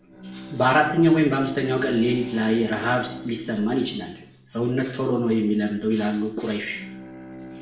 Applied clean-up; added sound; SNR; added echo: none; Bowed string instrument; 17 dB; reverberation time 0.6 s.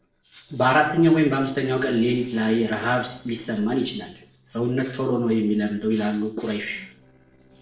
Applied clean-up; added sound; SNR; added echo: neural separator model SepFormer DNS4.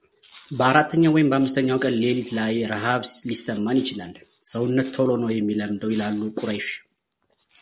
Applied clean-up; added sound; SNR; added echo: none; none; none; none.